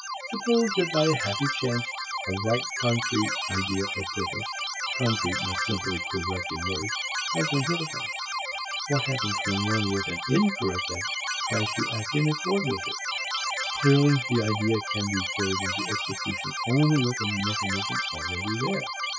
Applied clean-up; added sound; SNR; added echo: classical method Wiener filter.